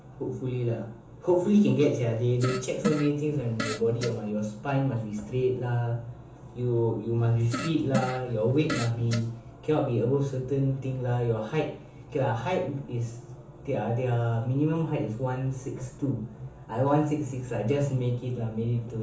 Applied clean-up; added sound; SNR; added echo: none; Fart; 8 dB; reverberation time 0.7 s.